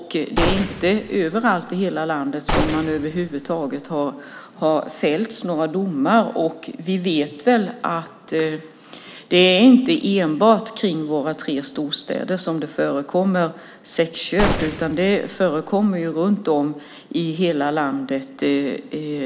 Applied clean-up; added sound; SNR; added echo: none; Gunshot, gunfire; 5 dB; none.